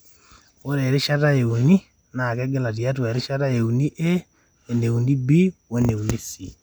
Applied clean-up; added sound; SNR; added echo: none; none; none; none.